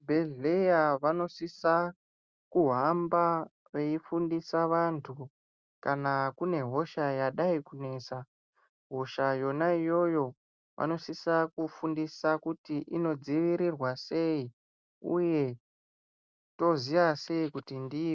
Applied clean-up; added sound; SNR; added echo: none; none; none; none.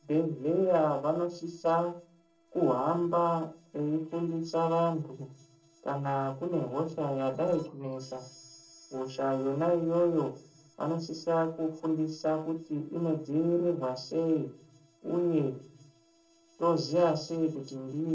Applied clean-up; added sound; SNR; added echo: neural separator model SepFormer DNS4.